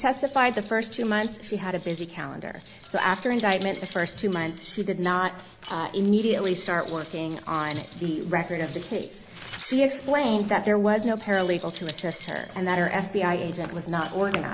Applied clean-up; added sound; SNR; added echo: none; Cutlery, silverware; 10 dB; none.